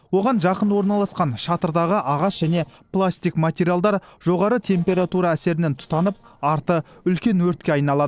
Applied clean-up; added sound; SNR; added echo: neural separator model SepFormer DNS4.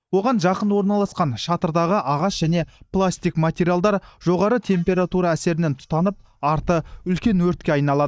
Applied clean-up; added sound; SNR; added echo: neural mask model DeepFilterNet 3.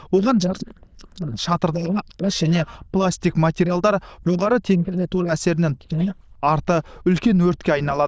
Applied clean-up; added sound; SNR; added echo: neural diffusion model UNIVERSE++.